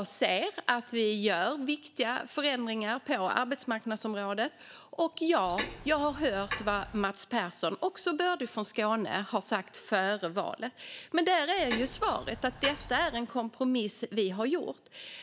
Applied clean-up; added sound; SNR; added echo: none; Clock + Rattle (instrument); 9 dB; none.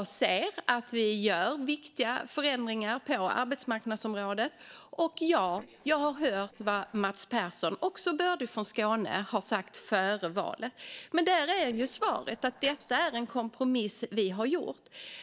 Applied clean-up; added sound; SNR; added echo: neural separator model SepFormer DNS4.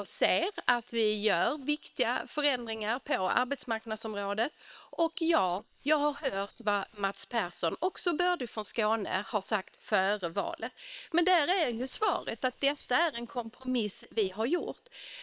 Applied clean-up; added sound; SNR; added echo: neural separator model SepFormer WHAM!.